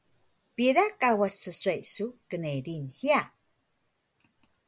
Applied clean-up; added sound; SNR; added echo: none; none; none; none.